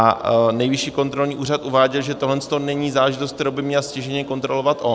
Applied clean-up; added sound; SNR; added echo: none; none; none; none.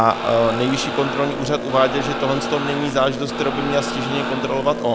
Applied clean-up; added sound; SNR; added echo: none; Crowd + Boat, Water vehicle; 5 dB; none.